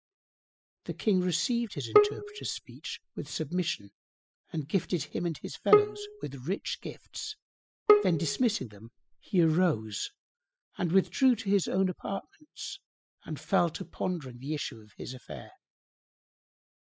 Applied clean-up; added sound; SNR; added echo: classical method spectral subtraction.